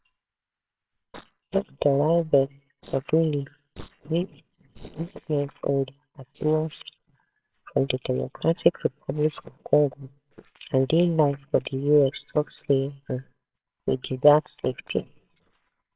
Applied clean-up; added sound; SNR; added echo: neural separator model SepFormer WHAMR!.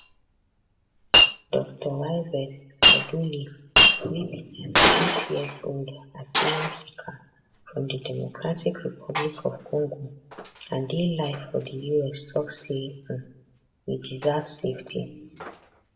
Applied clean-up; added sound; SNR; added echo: none; Shatter; -4 dB; reverberation time 0.6 s.